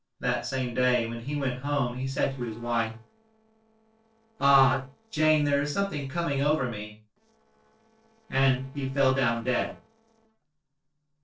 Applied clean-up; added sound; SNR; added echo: neural separator model SepFormer DNS4.